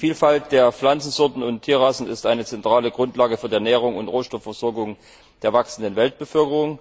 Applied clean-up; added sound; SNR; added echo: none; none; none; none.